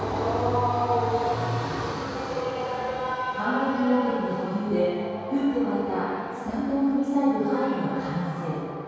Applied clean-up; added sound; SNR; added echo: none; Wind instrument, woodwind instrument; 20 dB; reverberation time 2.2 s.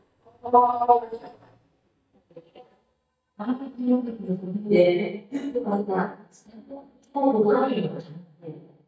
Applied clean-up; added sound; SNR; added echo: neural mask model DeepFilterNet 3.